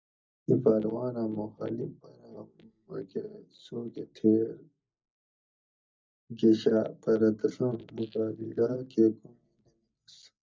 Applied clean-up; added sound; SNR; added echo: neural mask model DeepFilterNet 3.